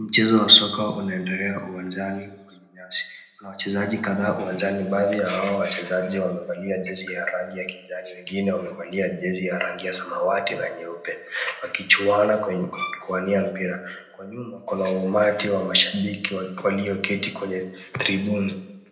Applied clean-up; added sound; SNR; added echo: none; Bowed string instrument; 10 dB; reverberation time 0.8 s.